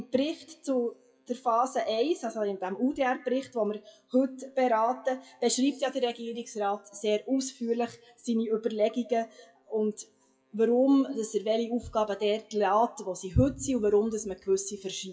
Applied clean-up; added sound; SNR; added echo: classical method WPE with log-MMSE.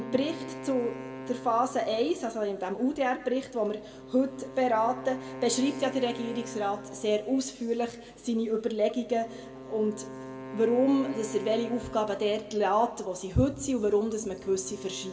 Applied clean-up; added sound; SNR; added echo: none; Wind instrument, woodwind instrument; 14 dB; reverberation time 1.4 s.